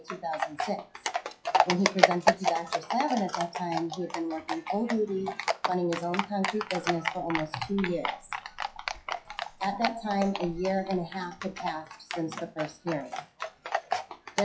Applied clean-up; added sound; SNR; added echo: classical method WPE with log-MMSE.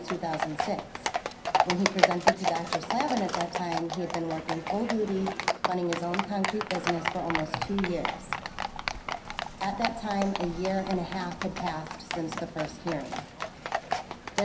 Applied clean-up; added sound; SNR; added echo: none; Livestock, farm animals, working animals; 0 dB; reverberation time 0.3 s.